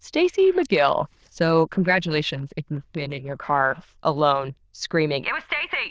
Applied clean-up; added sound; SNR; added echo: neural diffusion model UNIVERSE++.